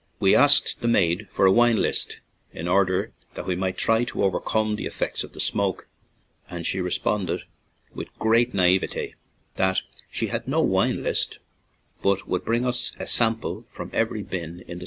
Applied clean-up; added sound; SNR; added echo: none; none; none; none.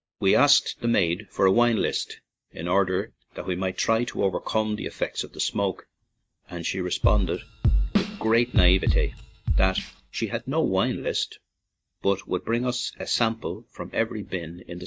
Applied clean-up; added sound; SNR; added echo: neural mask model DeepFilterNet 3.